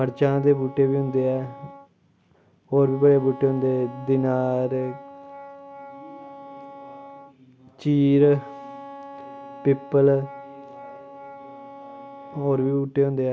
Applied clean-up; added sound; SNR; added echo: none; Wind instrument, woodwind instrument; 17 dB; none.